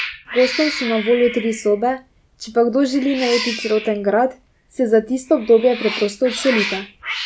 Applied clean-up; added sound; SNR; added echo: none; Cat; 10 dB; none.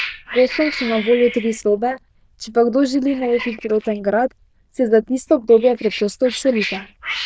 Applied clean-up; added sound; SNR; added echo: neural diffusion model UNIVERSE++.